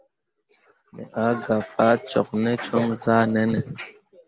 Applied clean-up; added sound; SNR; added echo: none; none; none; none.